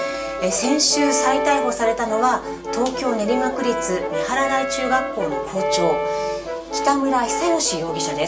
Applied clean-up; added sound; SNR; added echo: none; Brass instrument; 3 dB; reverberation time 0.2 s.